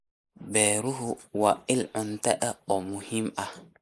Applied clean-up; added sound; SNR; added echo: neural mask model Resemble Enhance denoiser.